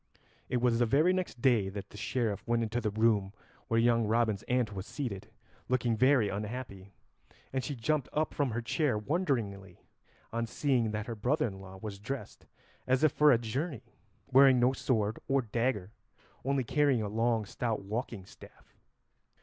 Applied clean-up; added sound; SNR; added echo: none; none; none; none.